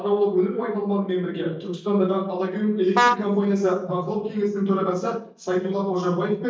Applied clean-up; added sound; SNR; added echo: neural mask model DeepFilterNet 3.